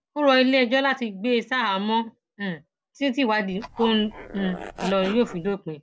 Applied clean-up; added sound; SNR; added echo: none; Zipper (clothing); 11 dB; none.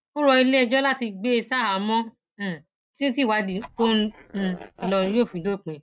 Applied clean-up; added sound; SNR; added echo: neural mask model RNNoise.